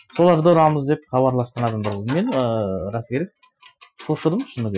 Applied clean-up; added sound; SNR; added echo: classical method Wiener filter.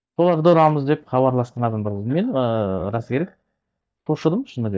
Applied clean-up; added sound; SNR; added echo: neural mask model DeepFilterNet 3.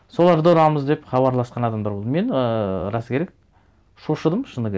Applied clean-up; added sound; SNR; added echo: none; none; none; none.